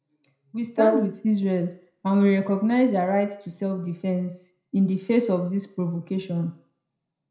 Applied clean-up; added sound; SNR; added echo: none; Brass instrument; 3 dB; reverberation time 0.5 s.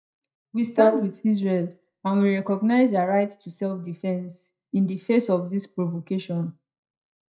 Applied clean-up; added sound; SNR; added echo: neural mask model DeepFilterNet 3.